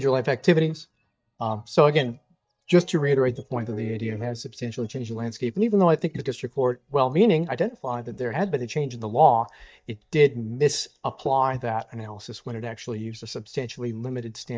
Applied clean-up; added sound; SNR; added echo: neural mask model DeepFilterNet 3.